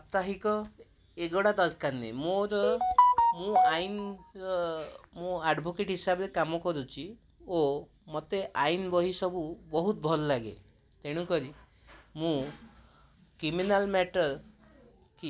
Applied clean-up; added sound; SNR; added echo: none; none; none; none.